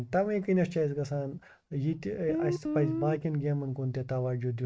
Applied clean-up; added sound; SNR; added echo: neural mask model RNNoise.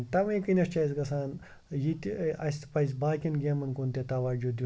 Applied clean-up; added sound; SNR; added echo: none; none; none; none.